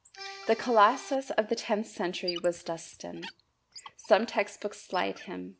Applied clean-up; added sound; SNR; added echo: none; Squeak + Accordion; 17 dB; none.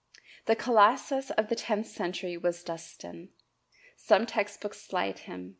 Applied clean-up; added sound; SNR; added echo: none; none; none; none.